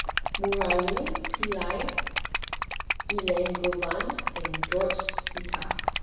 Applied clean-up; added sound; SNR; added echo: none; Liquid; -2 dB; reverberation time 1.1 s.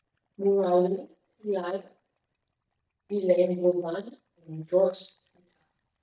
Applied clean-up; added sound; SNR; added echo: neural mask model DeepFilterNet 3.